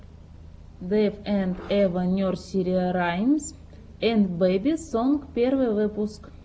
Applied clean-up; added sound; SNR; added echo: none; none; none; none.